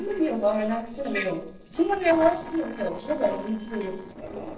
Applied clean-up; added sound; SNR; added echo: neural separator model SepFormer DNS4.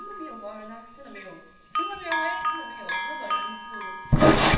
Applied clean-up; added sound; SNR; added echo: none; Bell; 5 dB; reverberation time 0.9 s.